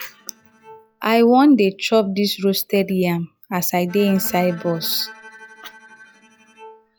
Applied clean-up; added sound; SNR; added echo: classical method log-MMSE.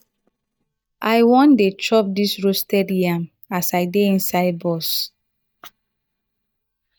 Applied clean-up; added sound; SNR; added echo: neural mask model DeepFilterNet 3.